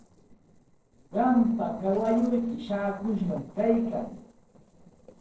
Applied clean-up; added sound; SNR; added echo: neural separator model SepFormer DNS4.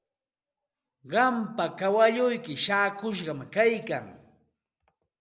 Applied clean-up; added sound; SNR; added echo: none; none; none; none.